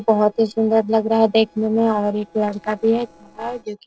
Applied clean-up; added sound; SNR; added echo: neural separator model SepFormer DNS4.